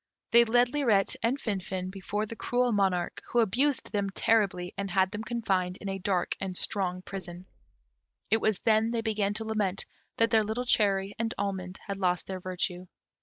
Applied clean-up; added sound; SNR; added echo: neural separator model SepFormer DNS4.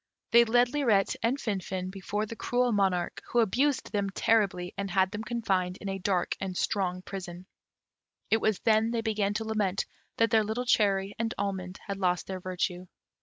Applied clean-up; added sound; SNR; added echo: none; none; none; none.